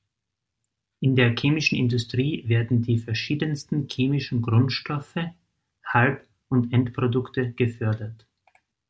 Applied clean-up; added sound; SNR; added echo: none; none; none; none.